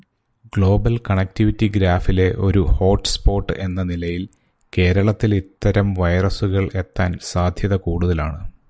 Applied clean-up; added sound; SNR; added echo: none; none; none; none.